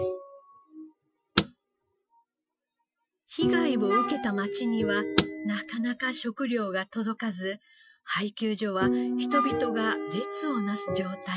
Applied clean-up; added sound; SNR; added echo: classical method Wiener filter.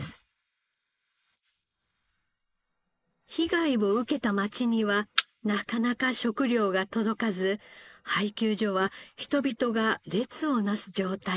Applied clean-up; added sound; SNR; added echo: neural mask model Resemble Enhance denoiser.